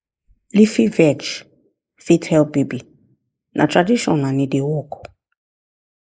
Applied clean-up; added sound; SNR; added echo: neural mask model Resemble Enhance denoiser.